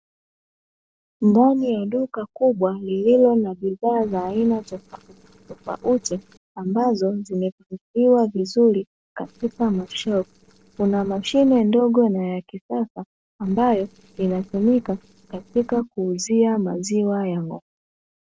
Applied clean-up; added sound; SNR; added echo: neural separator model SepFormer DNS4.